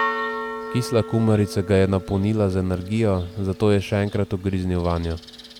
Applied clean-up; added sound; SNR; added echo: none; Church bell; 11 dB; none.